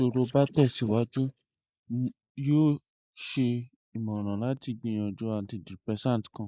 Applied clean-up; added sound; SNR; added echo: neural mask model Resemble Enhance denoiser.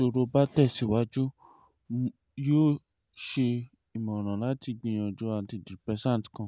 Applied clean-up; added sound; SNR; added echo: none; none; none; none.